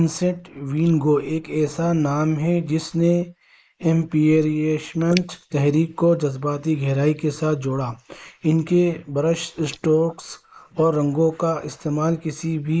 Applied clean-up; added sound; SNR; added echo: neural mask model Resemble Enhance denoiser.